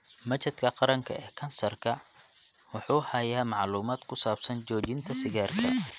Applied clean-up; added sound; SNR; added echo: none; none; none; none.